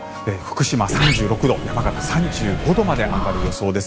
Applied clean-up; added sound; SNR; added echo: none; Sliding door; 4 dB; none.